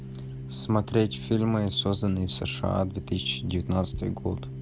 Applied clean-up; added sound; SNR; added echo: none; Organ; 11 dB; none.